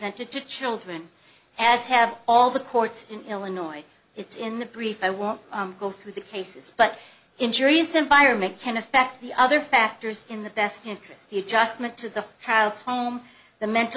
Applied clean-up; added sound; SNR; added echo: none; none; none; none.